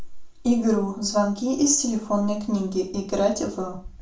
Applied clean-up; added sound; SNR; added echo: none; none; none; reverberation time 0.3 s.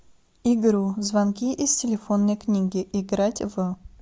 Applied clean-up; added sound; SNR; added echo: none; none; none; none.